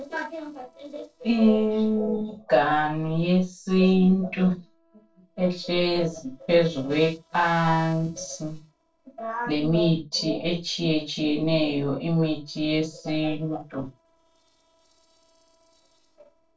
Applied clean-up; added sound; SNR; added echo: neural separator model SepFormer DNS4.